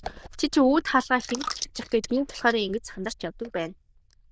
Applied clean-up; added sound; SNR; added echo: neural diffusion model UNIVERSE++.